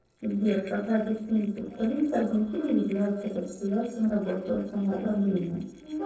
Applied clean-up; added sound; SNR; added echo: neural separator model SepFormer DNS4.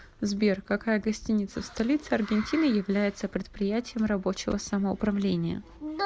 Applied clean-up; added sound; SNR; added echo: none; none; none; none.